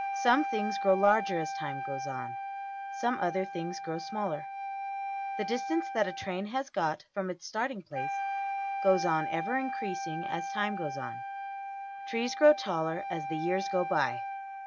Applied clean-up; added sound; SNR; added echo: none; Wind instrument, woodwind instrument; 5 dB; none.